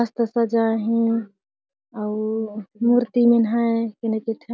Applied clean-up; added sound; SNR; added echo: none; none; none; none.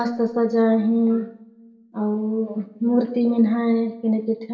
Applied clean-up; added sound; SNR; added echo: none; none; none; reverberation time 1.0 s.